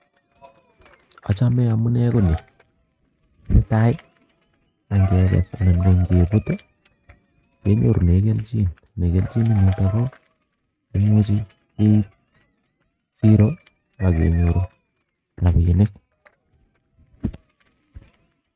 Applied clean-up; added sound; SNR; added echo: neural mask model RNNoise.